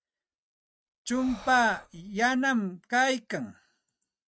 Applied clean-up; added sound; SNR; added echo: neural mask model RNNoise.